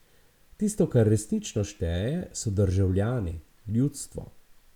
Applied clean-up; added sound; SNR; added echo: none; none; none; none.